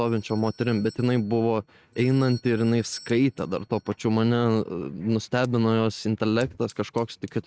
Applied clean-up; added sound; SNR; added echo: neural mask model RNNoise.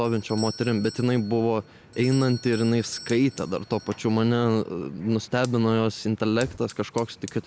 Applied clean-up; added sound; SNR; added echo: none; Fire + Doorbell; 20 dB; none.